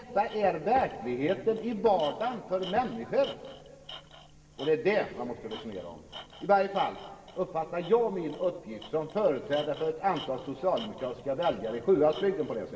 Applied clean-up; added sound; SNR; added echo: none; Tools; 19 dB; reverberation time 2.3 s.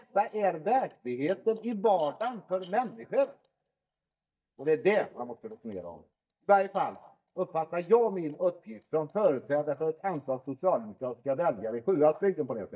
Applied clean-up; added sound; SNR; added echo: neural mask model DeepFilterNet 3.